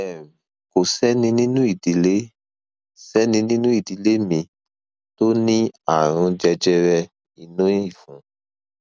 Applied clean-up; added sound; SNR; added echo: none; none; none; none.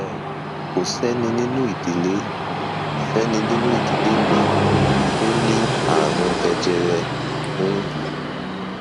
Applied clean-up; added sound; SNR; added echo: none; Train; -2 dB; none.